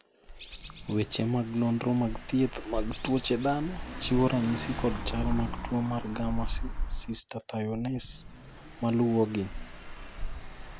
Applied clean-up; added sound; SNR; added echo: none; Bird + Engine / Car; 6 dB; none.